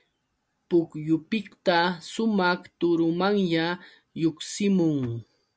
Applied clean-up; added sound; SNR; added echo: none; none; none; none.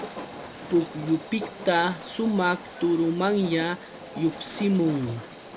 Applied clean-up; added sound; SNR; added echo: none; Train; 13 dB; none.